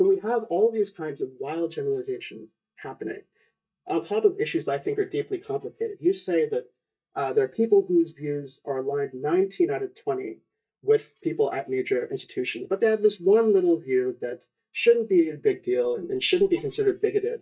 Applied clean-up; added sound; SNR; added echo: neural mask model DeepFilterNet 3.